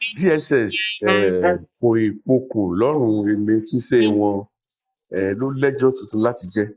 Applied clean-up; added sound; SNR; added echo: neural mask model Resemble Enhance denoiser.